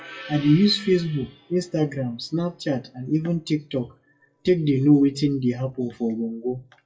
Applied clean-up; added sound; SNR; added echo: classical method WPE with log-MMSE.